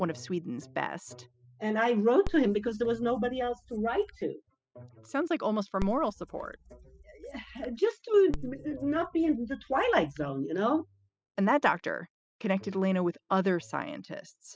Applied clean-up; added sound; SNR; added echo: classical method spectral subtraction.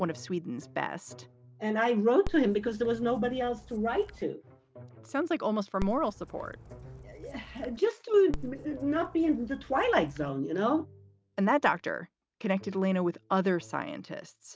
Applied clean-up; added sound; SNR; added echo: none; Dog; 12 dB; none.